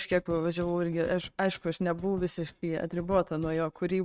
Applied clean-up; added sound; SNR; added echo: neural mask model RNNoise.